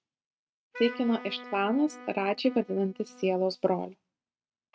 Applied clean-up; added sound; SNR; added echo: neural mask model RNNoise.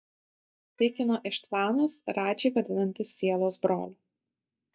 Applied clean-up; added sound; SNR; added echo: neural mask model DeepFilterNet 3.